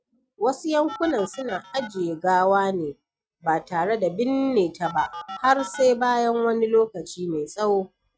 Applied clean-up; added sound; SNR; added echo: neural mask model RNNoise.